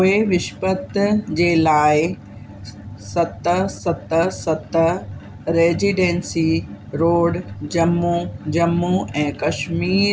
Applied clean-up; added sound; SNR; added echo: none; none; none; none.